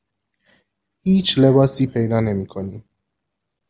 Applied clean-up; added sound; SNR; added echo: none; none; none; none.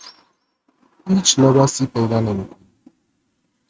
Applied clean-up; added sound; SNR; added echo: neural mask model RNNoise.